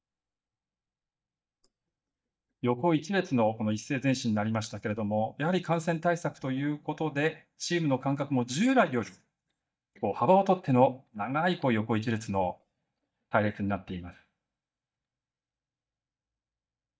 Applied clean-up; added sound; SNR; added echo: neural mask model DeepFilterNet 3.